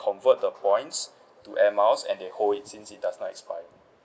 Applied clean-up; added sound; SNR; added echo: none; none; none; none.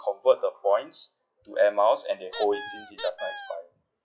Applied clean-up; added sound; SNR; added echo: classical method log-MMSE.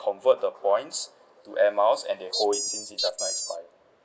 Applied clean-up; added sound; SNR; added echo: neural mask model Resemble Enhance denoiser.